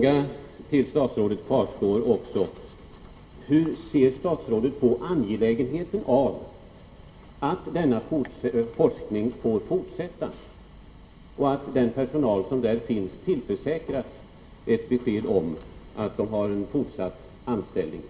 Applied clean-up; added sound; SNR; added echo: none; none; none; reverberation time 1.3 s.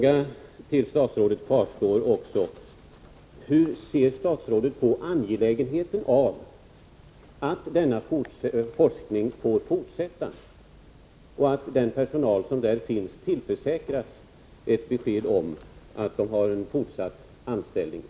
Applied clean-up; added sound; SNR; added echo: none; none; none; none.